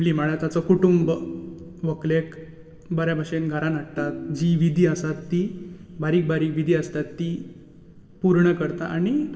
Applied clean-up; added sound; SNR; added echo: none; Ringtone; 13 dB; reverberation time 2.1 s.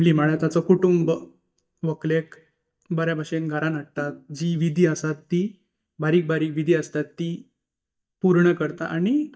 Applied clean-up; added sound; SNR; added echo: neural mask model DeepFilterNet 3.